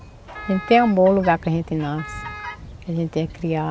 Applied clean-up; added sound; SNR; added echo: none; Wind instrument, woodwind instrument; 17 dB; none.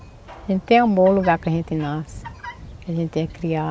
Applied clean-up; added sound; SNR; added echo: none; none; none; none.